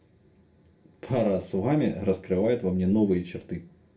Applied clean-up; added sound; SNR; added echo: none; none; none; reverberation time 0.3 s.